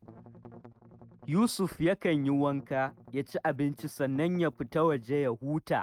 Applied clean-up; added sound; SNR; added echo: neural mask model RNNoise.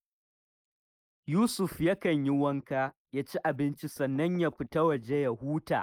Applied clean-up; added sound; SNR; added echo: neural mask model Resemble Enhance denoiser.